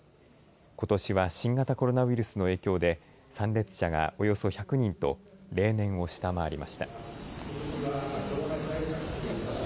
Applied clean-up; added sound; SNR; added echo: none; none; none; none.